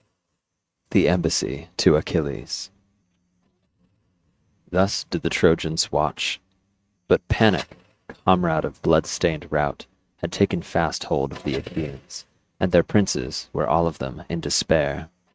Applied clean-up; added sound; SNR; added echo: neural mask model RNNoise.